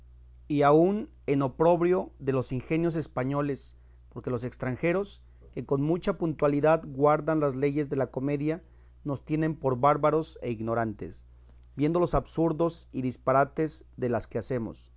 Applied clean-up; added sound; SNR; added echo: none; none; none; none.